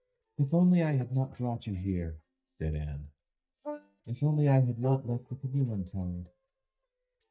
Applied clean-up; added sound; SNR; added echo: neural mask model DeepFilterNet 3.